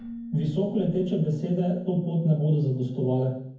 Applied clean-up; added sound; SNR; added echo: none; Keyboard (musical); 17 dB; reverberation time 0.9 s.